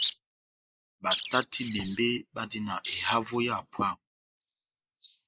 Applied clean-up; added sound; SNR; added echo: neural mask model Resemble Enhance denoiser.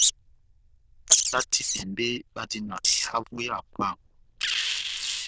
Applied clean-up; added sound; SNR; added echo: neural diffusion model UNIVERSE++.